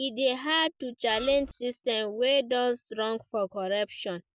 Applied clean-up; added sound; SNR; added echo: none; Printer; 14 dB; none.